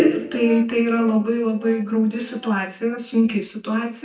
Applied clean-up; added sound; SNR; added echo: neural mask model DeepFilterNet 3.